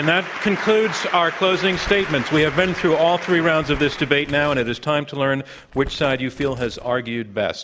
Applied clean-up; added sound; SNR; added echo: none; Crumpling, crinkling; 19 dB; none.